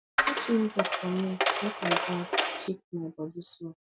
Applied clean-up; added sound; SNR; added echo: none; Coin (dropping); -4 dB; none.